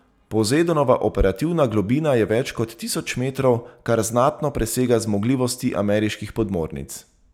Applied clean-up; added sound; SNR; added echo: none; none; none; none.